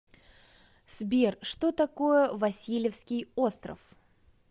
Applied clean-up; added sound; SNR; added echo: none; none; none; none.